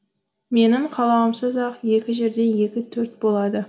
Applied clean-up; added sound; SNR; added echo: none; none; none; none.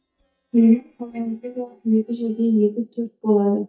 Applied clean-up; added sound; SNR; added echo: neural mask model DeepFilterNet 3.